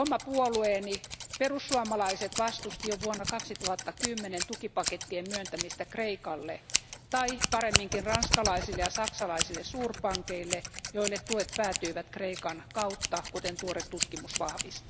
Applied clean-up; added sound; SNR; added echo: none; Scissors; 3 dB; none.